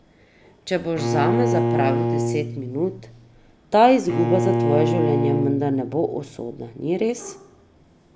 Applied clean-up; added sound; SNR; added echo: none; Bowed string instrument; 0 dB; none.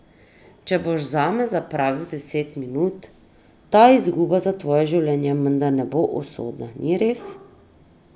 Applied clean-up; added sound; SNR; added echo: none; none; none; none.